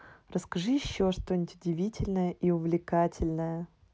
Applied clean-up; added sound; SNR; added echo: none; none; none; none.